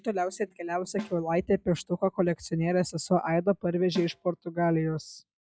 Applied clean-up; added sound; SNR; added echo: classical method log-MMSE.